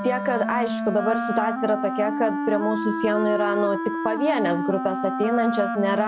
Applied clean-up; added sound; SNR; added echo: none; Wind instrument, woodwind instrument; 3 dB; none.